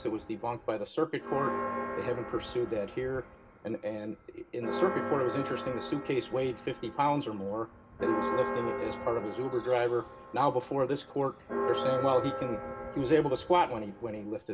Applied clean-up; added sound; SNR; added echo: none; Church bell; 6 dB; reverberation time 1.1 s.